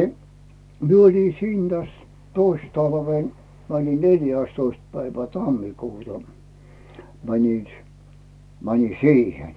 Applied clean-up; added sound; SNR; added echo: none; none; none; none.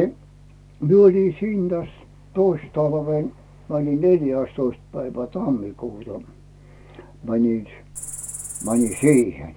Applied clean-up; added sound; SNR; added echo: none; Cricket; 11 dB; none.